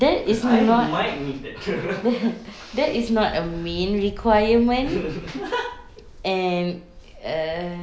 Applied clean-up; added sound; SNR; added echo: none; Wind; 17 dB; none.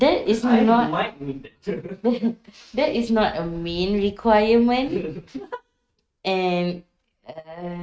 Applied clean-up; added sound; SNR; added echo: neural mask model RNNoise.